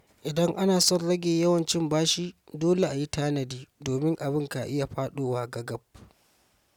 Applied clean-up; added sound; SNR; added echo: none; none; none; none.